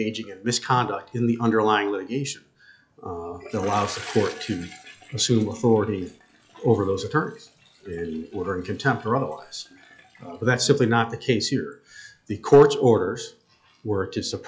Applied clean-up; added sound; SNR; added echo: classical method log-MMSE.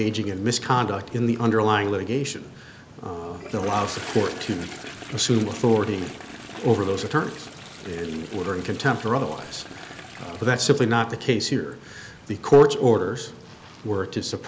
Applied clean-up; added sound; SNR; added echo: none; Toilet flush; 18 dB; none.